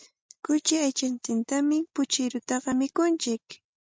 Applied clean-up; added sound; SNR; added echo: none; none; none; none.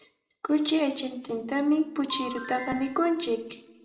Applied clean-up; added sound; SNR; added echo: none; Ringtone / Chime; 13 dB; reverberation time 0.7 s.